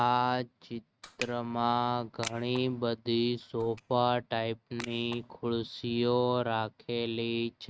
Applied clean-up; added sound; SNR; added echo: neural mask model RNNoise.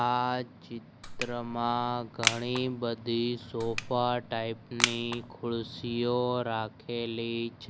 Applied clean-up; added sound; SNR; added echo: none; Crushing; 3 dB; none.